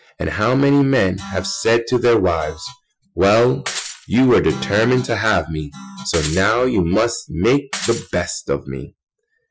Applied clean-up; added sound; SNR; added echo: classical method Wiener filter.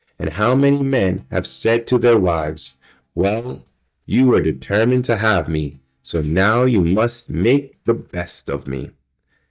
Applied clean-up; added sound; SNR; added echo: neural mask model DeepFilterNet 3.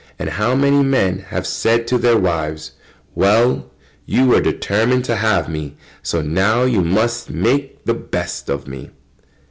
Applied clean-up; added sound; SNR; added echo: none; none; none; none.